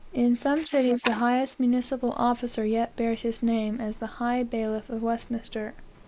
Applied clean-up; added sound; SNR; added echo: neural mask model Resemble Enhance denoiser.